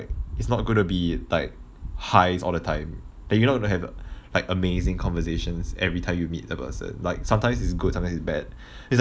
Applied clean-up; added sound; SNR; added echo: none; none; none; none.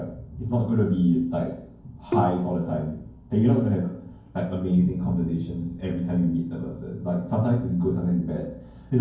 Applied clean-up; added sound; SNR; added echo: none; Bowed string instrument; 8 dB; reverberation time 0.9 s.